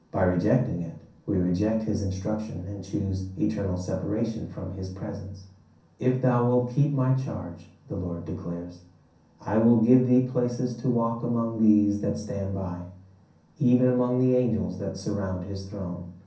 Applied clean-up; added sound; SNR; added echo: none; none; none; reverberation time 0.6 s.